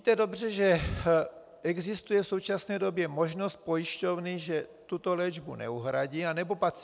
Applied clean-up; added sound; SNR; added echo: none; none; none; none.